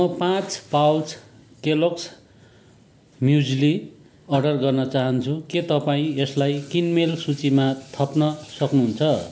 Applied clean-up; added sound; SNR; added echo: none; none; none; none.